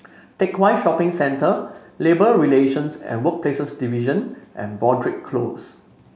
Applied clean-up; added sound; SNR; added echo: none; none; none; none.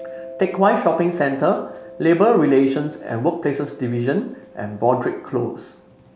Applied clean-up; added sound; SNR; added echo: none; Mallet percussion; 19 dB; none.